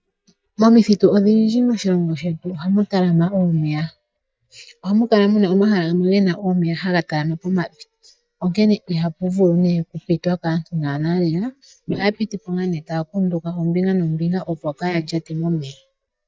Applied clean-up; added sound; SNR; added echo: neural mask model DeepFilterNet 3.